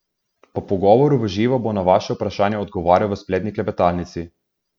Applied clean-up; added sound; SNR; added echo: none; none; none; none.